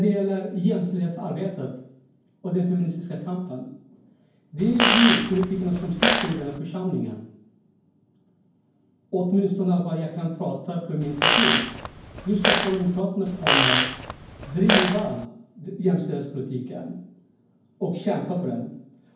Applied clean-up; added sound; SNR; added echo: none; Fart; -2 dB; reverberation time 0.9 s.